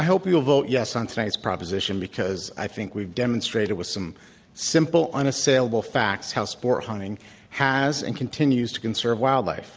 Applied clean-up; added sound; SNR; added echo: none; none; none; none.